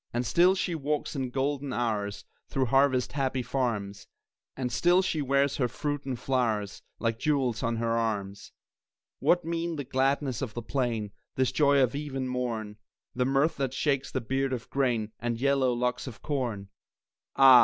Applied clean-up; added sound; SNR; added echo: none; none; none; none.